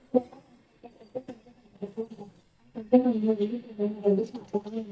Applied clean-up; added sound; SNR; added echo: neural mask model DeepFilterNet 3.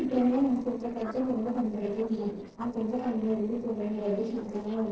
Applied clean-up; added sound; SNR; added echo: neural separator model SepFormer DNS4.